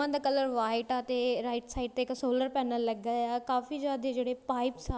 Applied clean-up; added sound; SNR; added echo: none; none; none; none.